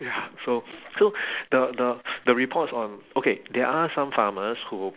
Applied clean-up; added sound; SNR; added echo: none; none; none; none.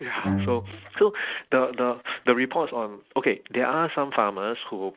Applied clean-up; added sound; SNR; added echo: neural mask model RNNoise.